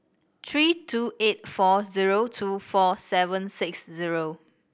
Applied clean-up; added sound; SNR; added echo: none; none; none; none.